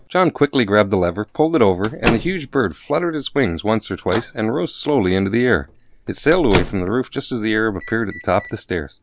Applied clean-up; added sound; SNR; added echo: none; Microwave oven; 11 dB; none.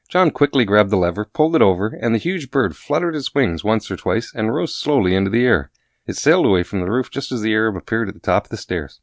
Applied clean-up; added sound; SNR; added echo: none; none; none; none.